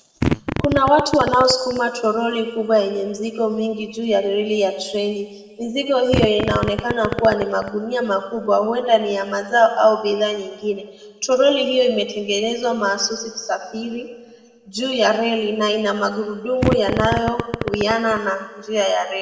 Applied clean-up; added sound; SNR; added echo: none; Fart; 4 dB; reverberation time 1.2 s.